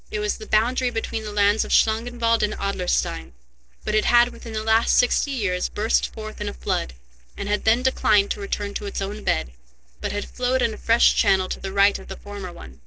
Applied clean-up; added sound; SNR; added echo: neural separator model SepFormer DNS4.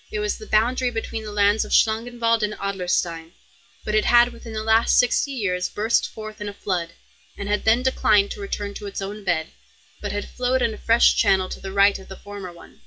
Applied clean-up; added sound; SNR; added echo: classical method log-MMSE.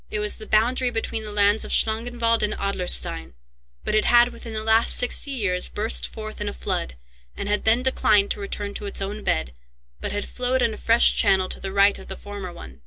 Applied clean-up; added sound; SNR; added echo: none; none; none; none.